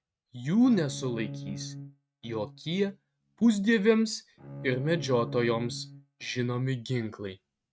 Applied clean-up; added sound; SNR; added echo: neural mask model RNNoise.